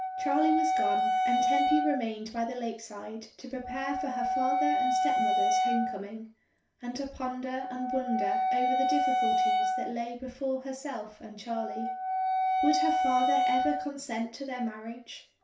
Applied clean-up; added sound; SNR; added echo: none; Wind instrument, woodwind instrument; -4 dB; reverberation time 0.3 s.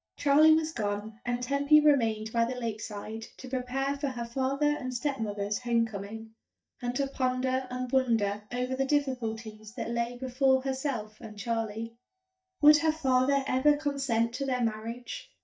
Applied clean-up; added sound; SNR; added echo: neural mask model DeepFilterNet 3.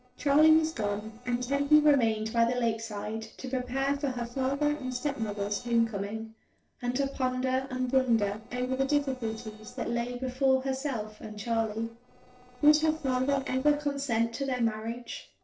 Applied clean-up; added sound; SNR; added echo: neural separator model SepFormer DNS4.